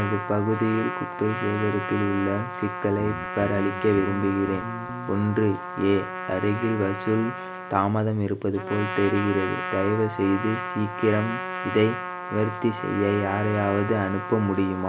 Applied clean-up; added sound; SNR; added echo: none; Guitar + Trumpet; 7 dB; none.